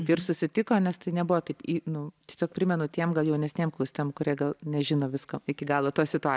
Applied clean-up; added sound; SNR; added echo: none; none; none; none.